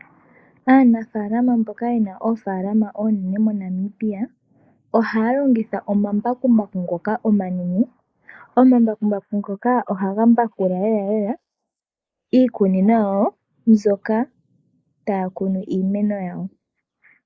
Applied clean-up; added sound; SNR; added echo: neural mask model Resemble Enhance denoiser.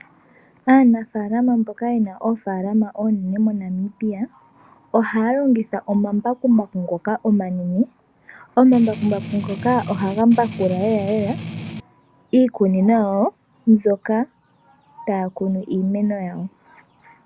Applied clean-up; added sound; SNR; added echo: none; Strum; 10 dB; none.